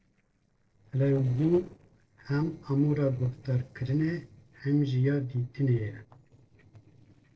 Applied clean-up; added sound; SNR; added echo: neural separator model SepFormer DNS4.